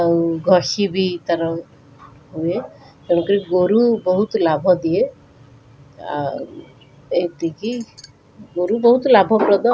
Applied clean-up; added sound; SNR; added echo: none; none; none; none.